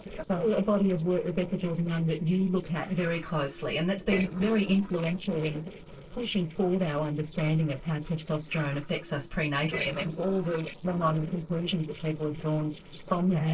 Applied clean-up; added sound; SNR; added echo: neural separator model SepFormer DNS4.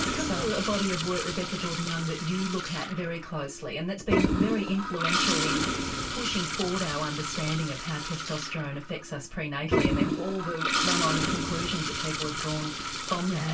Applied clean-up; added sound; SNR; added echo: none; Toilet flush; -1 dB; reverberation time 0.2 s.